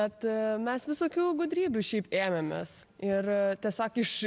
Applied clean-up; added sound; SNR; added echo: none; none; none; none.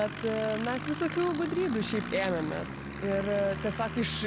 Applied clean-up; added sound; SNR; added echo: none; Aircraft; 7 dB; none.